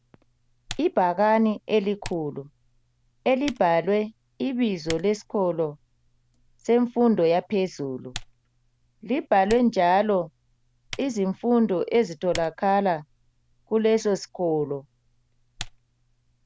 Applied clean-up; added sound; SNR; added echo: none; Typing; 20 dB; none.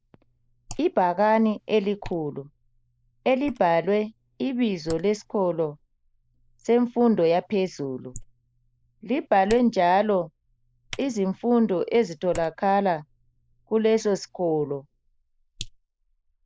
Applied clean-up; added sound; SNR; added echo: neural mask model Resemble Enhance denoiser.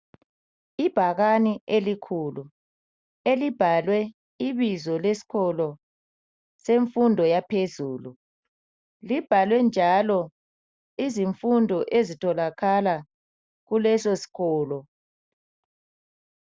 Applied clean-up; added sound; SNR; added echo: none; none; none; none.